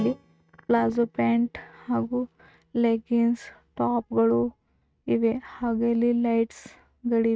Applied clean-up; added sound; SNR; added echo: neural mask model RNNoise.